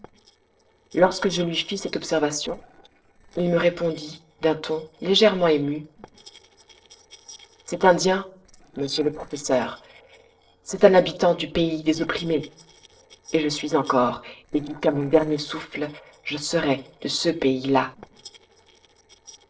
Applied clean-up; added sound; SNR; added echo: neural separator model SepFormer DNS4.